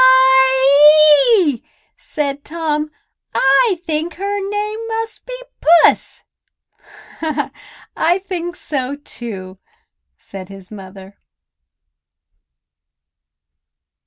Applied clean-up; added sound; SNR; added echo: none; none; none; none.